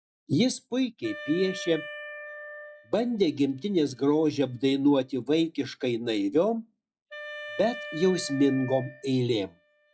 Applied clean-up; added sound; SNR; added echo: classical method log-MMSE.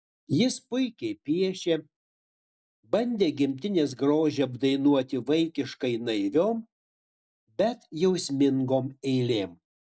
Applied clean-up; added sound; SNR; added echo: none; none; none; none.